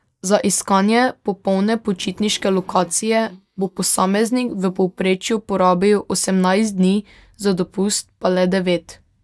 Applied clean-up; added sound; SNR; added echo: neural mask model DeepFilterNet 3.